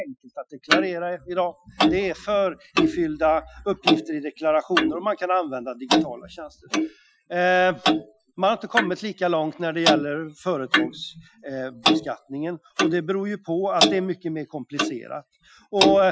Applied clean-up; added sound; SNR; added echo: classical method Wiener filter.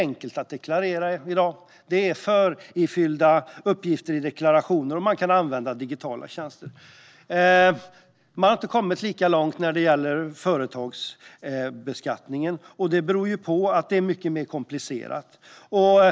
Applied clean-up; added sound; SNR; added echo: none; none; none; none.